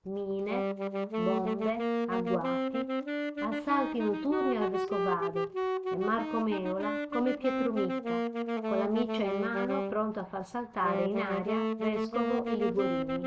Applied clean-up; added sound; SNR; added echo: none; Wind instrument, woodwind instrument; -1 dB; none.